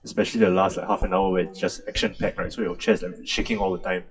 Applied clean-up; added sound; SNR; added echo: classical method WPE with log-MMSE.